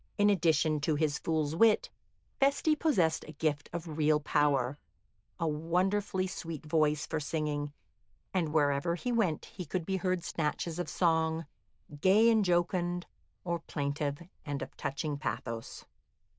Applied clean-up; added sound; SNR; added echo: neural diffusion model UNIVERSE++.